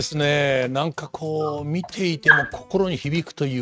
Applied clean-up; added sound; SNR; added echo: neural mask model RNNoise.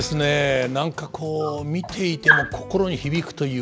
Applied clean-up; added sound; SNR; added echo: none; Dog; 4 dB; none.